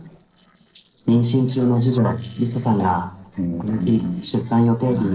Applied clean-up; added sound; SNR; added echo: neural separator model SepFormer DNS4.